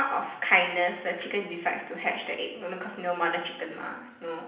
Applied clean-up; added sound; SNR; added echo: none; none; none; reverberation time 0.8 s.